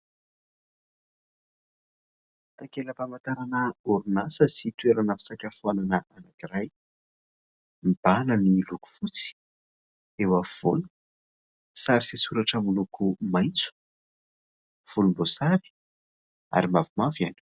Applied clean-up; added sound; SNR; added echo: none; none; none; none.